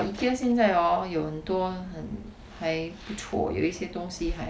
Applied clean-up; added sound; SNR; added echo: none; none; none; none.